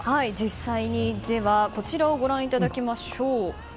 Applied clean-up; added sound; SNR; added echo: none; Engine; 13 dB; none.